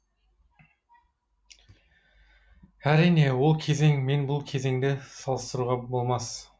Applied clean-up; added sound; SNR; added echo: none; none; none; none.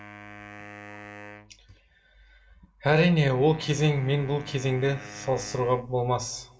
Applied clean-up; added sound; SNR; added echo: none; Wind instrument, woodwind instrument; 19 dB; reverberation time 0.3 s.